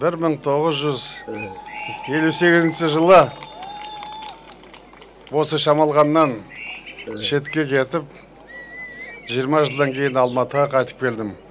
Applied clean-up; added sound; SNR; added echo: none; Bird + Burping, eructation; 16 dB; none.